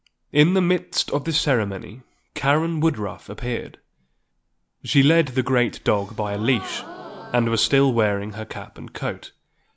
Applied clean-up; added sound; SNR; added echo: none; Gasp; 17 dB; none.